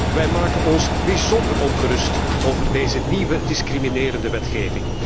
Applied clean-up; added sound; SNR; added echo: none; Engine; -2 dB; none.